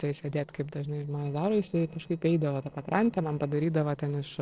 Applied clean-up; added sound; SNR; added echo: neural separator model SepFormer DNS4.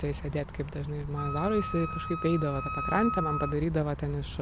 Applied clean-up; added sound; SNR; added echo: none; Wind instrument, woodwind instrument; 6 dB; none.